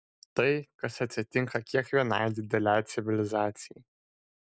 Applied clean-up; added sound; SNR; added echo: none; none; none; none.